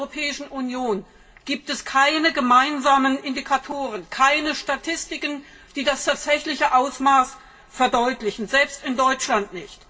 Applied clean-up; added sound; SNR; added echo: none; none; none; reverberation time 0.2 s.